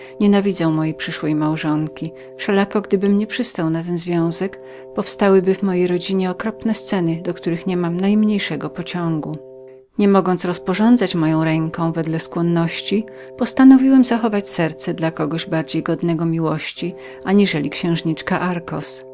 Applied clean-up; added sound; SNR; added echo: none; Wind instrument, woodwind instrument; 20 dB; none.